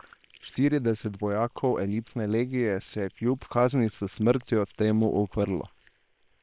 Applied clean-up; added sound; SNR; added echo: neural separator model SepFormer WHAM!.